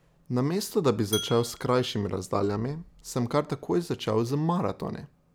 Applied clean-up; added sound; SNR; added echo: none; Glass; 12 dB; none.